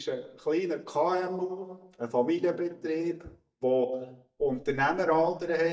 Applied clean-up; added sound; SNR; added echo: neural mask model DeepFilterNet 3.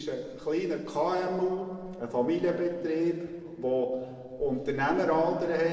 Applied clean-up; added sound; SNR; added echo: neural separator model SepFormer DNS4.